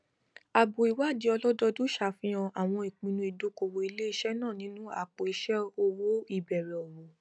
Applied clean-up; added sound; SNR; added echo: none; none; none; none.